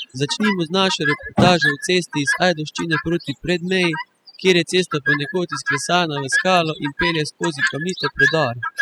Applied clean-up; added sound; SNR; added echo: classical method spectral subtraction.